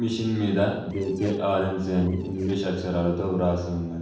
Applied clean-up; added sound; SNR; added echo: neural separator model SepFormer DNS4.